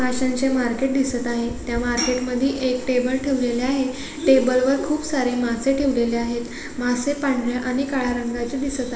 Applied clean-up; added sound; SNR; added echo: none; none; none; reverberation time 0.9 s.